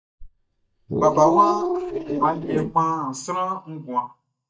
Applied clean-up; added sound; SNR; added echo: neural mask model DeepFilterNet 3.